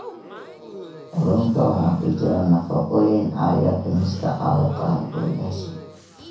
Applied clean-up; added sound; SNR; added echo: none; Crowd / Gasp; 19 dB; reverberation time 0.5 s.